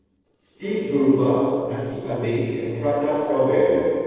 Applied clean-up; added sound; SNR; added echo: neural separator model SepFormer DNS4.